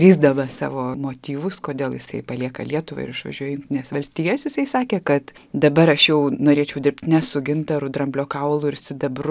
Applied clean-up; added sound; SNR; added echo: none; none; none; none.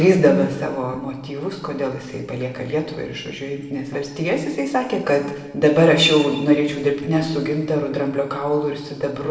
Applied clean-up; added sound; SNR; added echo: none; none; none; reverberation time 1.1 s.